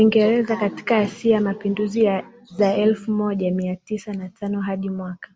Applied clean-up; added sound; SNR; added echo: none; none; none; none.